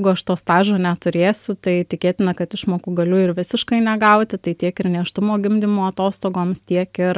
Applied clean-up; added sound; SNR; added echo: none; none; none; none.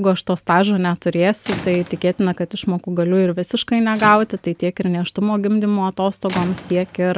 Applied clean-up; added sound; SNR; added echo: none; Squeak / Rattle / Slam; 18 dB; none.